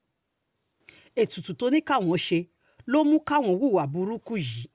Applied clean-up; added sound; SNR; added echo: none; none; none; none.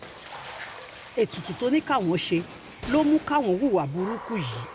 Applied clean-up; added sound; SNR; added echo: none; Water / Splash, splatter + Gunshot, gunfire; 14 dB; none.